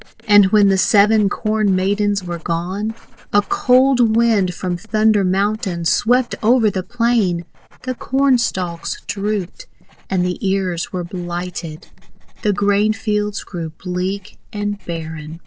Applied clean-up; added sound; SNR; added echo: neural separator model SepFormer DNS4.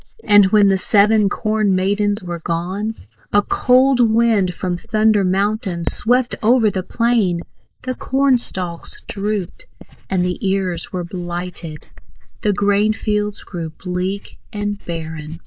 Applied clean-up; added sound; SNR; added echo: neural mask model Resemble Enhance denoiser.